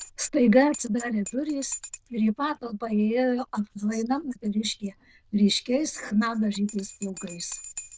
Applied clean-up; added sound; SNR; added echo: neural diffusion model UNIVERSE++.